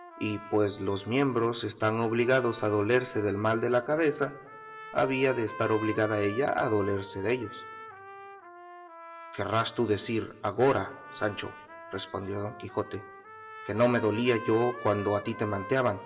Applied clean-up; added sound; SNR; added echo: none; Trumpet; 15 dB; reverberation time 0.6 s.